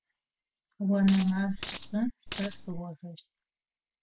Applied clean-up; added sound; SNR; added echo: none; Coin (dropping); 9 dB; none.